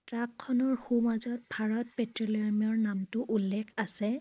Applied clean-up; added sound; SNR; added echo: neural mask model Resemble Enhance denoiser.